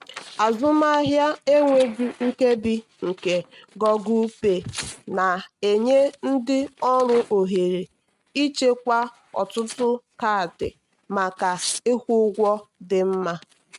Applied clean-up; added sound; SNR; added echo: neural mask model RNNoise.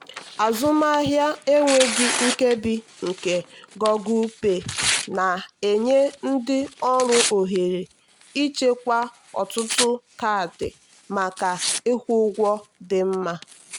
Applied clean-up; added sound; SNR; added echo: none; Tearing; 9 dB; none.